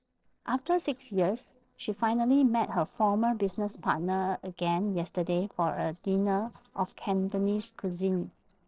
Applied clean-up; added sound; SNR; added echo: neural separator model SepFormer DNS4.